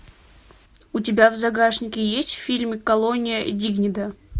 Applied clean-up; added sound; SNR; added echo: none; none; none; none.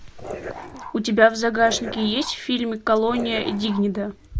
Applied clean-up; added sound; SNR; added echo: none; Dog; 14 dB; none.